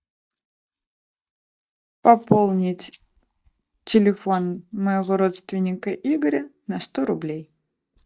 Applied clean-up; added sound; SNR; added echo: neural mask model DeepFilterNet 3.